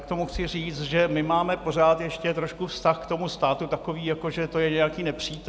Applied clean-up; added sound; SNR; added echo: none; none; none; none.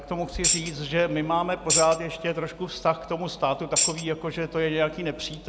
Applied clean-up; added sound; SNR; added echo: none; Tambourine; 1 dB; none.